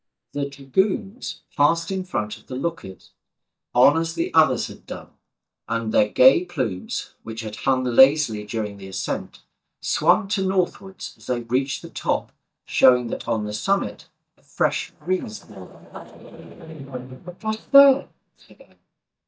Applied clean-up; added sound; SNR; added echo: neural mask model DeepFilterNet 3.